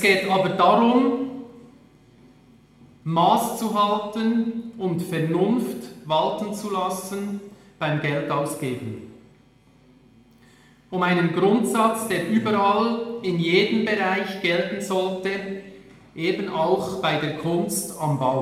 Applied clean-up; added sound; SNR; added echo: none; none; none; reverberation time 1.0 s.